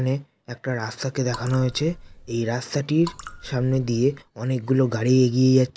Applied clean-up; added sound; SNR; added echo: none; Raindrop / Drip; 18 dB; none.